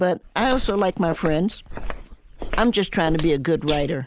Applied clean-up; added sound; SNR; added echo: neural mask model Resemble Enhance denoiser.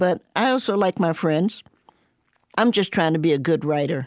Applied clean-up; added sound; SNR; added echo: none; none; none; none.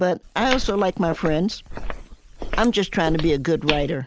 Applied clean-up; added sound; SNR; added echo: none; Walk, footsteps; 6 dB; none.